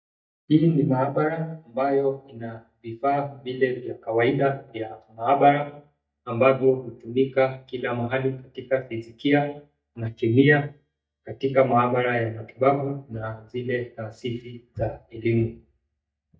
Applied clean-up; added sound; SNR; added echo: neural mask model DeepFilterNet 3.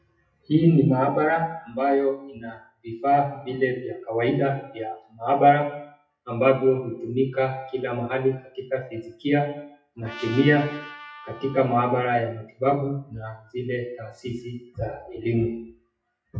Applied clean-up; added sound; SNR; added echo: classical method WPE with log-MMSE.